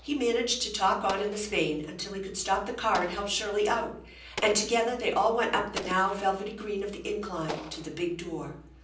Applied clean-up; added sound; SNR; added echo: none; Explosion; 16 dB; reverberation time 0.6 s.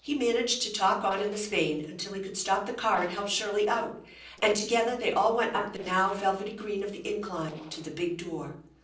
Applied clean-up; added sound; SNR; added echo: neural separator model SepFormer DNS4.